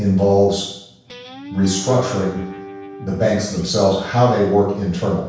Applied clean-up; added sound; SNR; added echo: none; Guitar; 16 dB; reverberation time 0.7 s.